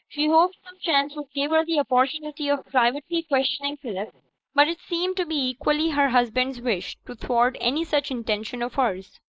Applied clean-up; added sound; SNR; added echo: neural mask model Resemble Enhance denoiser.